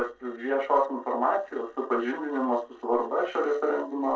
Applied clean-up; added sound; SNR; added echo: neural separator model SepFormer DNS4.